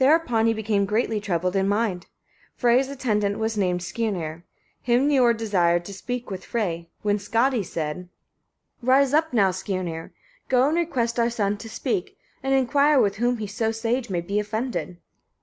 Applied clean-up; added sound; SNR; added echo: none; none; none; none.